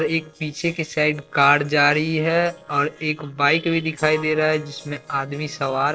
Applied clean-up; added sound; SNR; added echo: neural separator model SepFormer DNS4.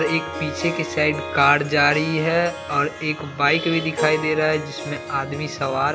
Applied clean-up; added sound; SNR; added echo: none; Harp; 10 dB; none.